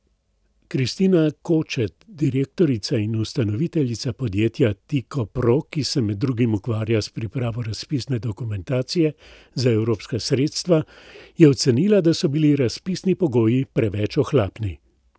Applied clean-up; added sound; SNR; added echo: none; none; none; none.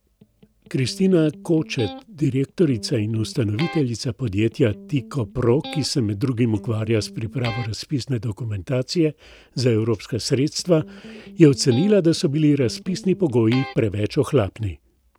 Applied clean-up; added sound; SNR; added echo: none; Electric guitar; 17 dB; none.